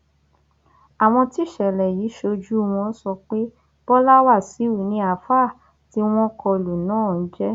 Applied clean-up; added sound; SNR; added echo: none; none; none; none.